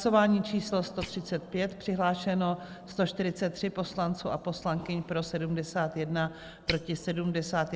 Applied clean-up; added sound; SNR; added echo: neural mask model Resemble Enhance denoiser.